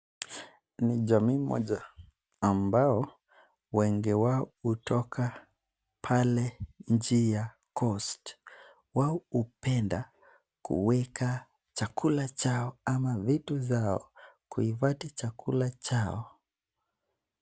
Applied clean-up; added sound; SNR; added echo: none; none; none; none.